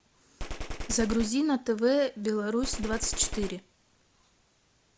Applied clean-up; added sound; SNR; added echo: none; Gunshot, gunfire; 7 dB; none.